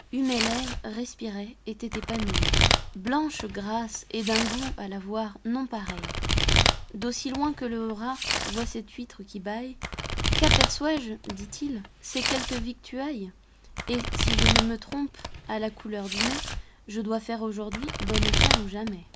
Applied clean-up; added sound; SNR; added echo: none; Domestic sounds, home sounds; -3 dB; none.